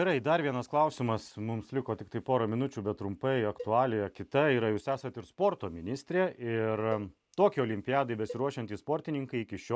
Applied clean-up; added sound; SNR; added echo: none; Cowbell; 20 dB; none.